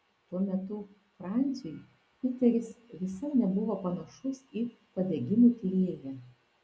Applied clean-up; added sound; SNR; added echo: none; none; none; none.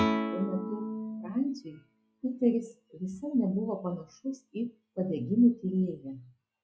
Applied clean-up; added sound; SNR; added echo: classical method log-MMSE.